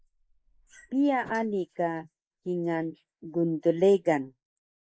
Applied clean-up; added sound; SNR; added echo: neural mask model Resemble Enhance denoiser.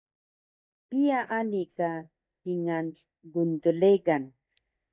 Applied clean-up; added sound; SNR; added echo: neural mask model DeepFilterNet 3.